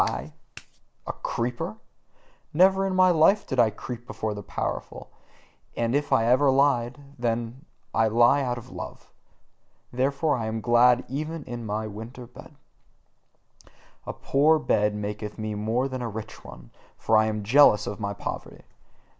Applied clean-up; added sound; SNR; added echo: none; Clapping; 19 dB; none.